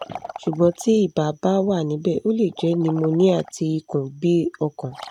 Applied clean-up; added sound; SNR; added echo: neural mask model RNNoise.